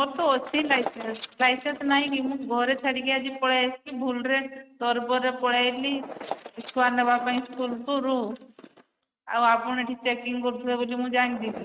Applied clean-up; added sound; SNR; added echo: neural mask model RNNoise.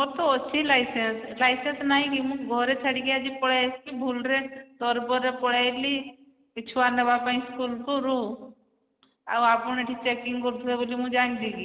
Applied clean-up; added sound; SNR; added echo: none; none; none; none.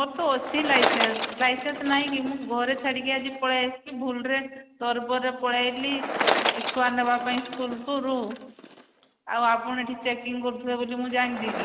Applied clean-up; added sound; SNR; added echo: none; Bicycle; 6 dB; none.